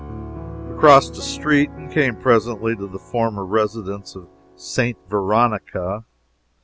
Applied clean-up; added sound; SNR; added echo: none; Piano; 16 dB; none.